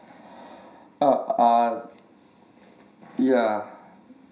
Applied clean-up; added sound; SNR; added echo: none; none; none; reverberation time 0.5 s.